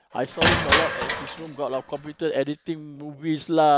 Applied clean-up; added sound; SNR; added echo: none; Crushing; 1 dB; none.